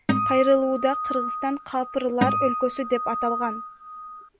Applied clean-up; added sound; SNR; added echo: none; Acoustic guitar; 3 dB; none.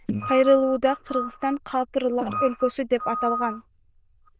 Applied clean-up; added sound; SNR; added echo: neural diffusion model UNIVERSE++.